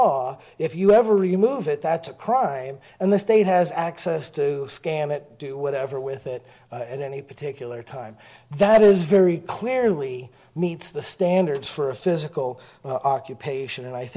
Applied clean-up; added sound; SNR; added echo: none; none; none; none.